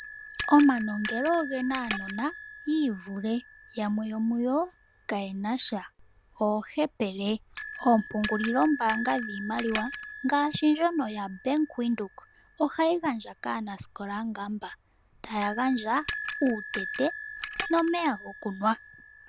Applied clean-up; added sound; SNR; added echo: none; Bell; -1 dB; none.